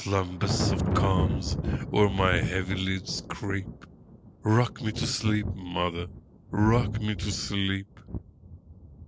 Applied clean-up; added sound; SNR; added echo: none; Thunder; 3 dB; none.